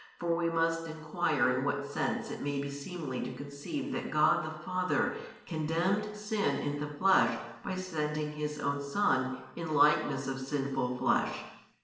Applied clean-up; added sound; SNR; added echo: none; none; none; reverberation time 0.9 s.